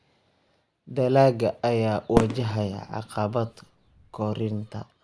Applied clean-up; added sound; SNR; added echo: none; Fireworks; 7 dB; none.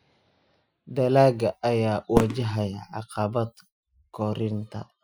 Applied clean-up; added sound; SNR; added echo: classical method Wiener filter.